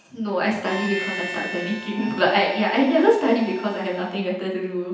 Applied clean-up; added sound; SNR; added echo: none; Harmonica; 12 dB; reverberation time 0.9 s.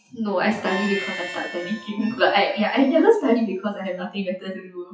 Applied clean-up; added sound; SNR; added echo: classical method WPE with log-MMSE.